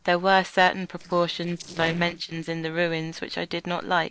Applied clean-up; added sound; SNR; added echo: neural separator model SepFormer DNS4.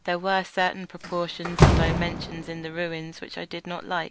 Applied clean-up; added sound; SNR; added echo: none; Slam; -2 dB; none.